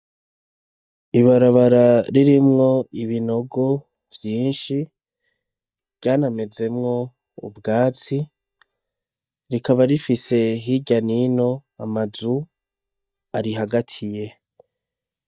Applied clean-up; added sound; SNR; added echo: neural mask model DeepFilterNet 3.